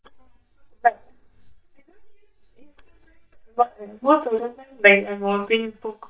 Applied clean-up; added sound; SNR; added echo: neural mask model DeepFilterNet 3.